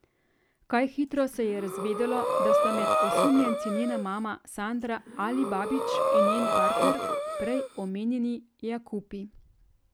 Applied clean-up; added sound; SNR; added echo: none; Breathing; -3 dB; none.